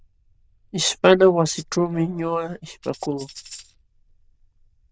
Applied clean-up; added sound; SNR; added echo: neural diffusion model UNIVERSE++.